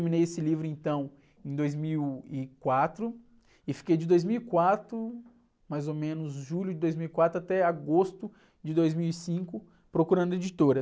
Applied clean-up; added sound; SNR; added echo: none; none; none; none.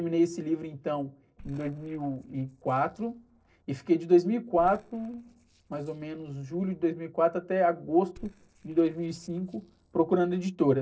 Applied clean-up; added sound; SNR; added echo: neural separator model SepFormer DNS4.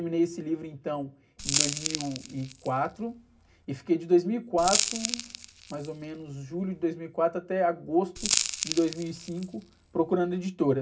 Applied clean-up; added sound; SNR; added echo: none; Crackle; 3 dB; reverberation time 0.4 s.